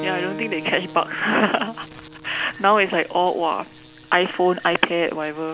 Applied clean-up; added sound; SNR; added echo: none; Keyboard (musical); 16 dB; none.